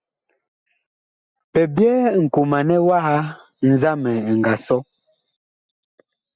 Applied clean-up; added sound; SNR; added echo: none; none; none; none.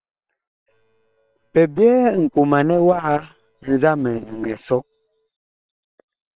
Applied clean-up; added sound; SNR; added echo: neural separator model SepFormer WHAM!.